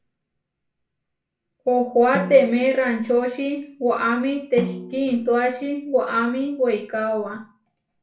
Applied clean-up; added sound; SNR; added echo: none; Snare drum; 13 dB; reverberation time 0.3 s.